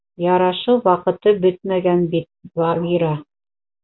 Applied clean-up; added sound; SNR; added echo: none; none; none; none.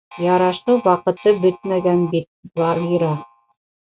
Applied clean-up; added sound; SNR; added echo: neural mask model RNNoise.